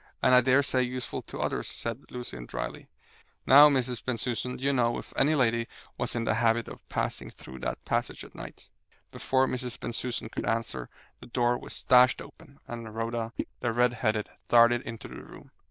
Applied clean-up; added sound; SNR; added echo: neural diffusion model UNIVERSE++.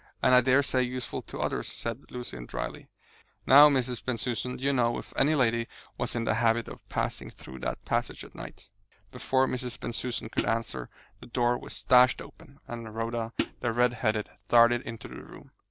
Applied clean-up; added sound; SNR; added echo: none; Hi-hat; 3 dB; none.